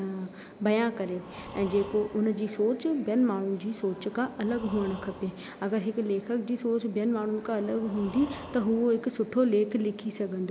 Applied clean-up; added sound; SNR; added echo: none; Breathing; 20 dB; none.